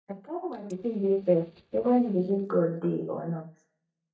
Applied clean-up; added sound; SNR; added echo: neural mask model DeepFilterNet 3.